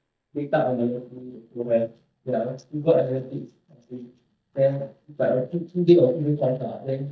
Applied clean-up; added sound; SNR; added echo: neural mask model DeepFilterNet 3.